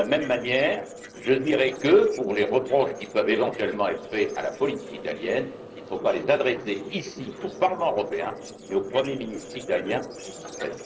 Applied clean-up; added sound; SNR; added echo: neural separator model SepFormer DNS4.